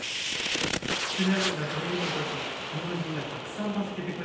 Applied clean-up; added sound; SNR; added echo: none; Fire; -1 dB; reverberation time 0.9 s.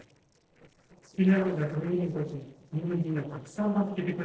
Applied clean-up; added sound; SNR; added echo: neural separator model SepFormer DNS4.